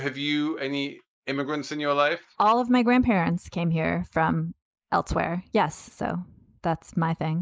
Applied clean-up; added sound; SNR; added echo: neural mask model Resemble Enhance denoiser.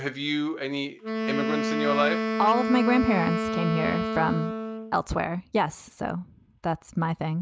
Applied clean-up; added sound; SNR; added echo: none; Wind instrument, woodwind instrument; 4 dB; none.